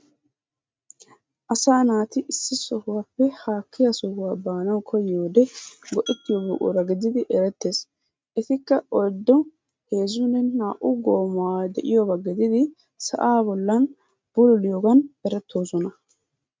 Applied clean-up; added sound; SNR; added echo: neural mask model RNNoise.